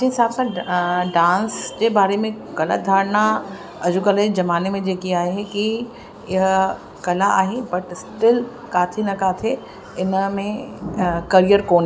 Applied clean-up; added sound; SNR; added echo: none; none; none; none.